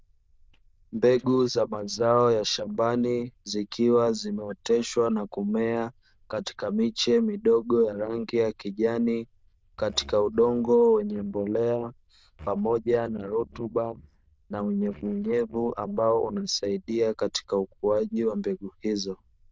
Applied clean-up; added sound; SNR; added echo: neural diffusion model UNIVERSE++.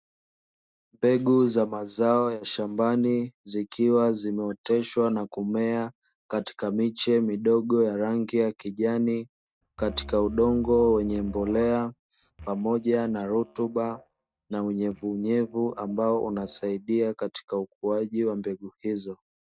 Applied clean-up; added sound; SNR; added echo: neural mask model DeepFilterNet 3.